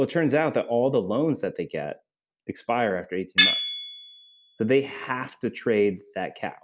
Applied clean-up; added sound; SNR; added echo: none; Tools; 0 dB; none.